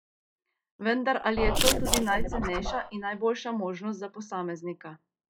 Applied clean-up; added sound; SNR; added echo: classical method log-MMSE.